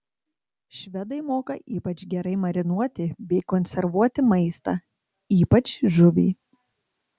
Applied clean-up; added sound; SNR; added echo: none; none; none; none.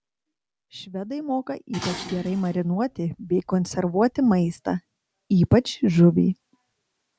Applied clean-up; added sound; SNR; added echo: none; Dishes, pots, and pans; 17 dB; none.